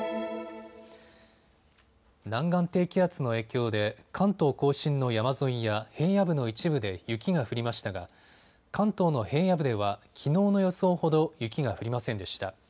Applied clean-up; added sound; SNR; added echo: none; none; none; none.